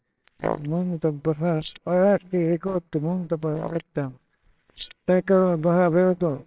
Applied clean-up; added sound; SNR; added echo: neural separator model SepFormer WHAMR!.